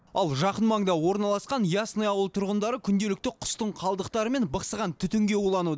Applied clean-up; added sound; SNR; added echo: none; none; none; none.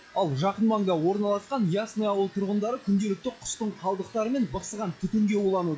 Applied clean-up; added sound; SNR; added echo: classical method log-MMSE.